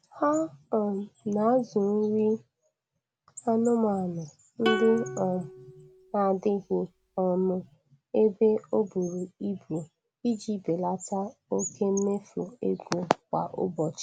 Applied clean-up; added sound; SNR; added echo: none; Plucked string instrument; 9 dB; none.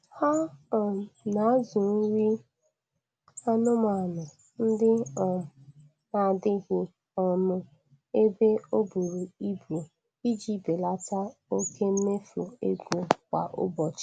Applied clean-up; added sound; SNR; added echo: none; none; none; none.